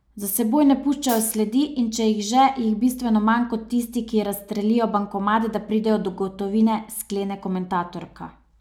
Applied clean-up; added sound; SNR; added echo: none; Hi-hat; 13 dB; none.